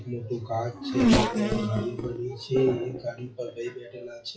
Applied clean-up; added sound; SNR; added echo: classical method WPE with log-MMSE.